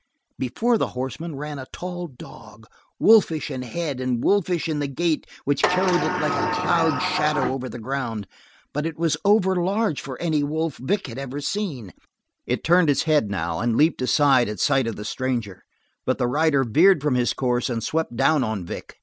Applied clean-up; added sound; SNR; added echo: none; Sliding door; 2 dB; none.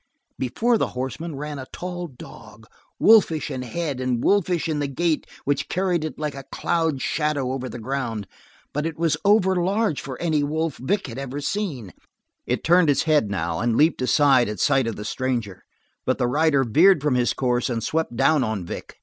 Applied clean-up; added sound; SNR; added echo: none; none; none; none.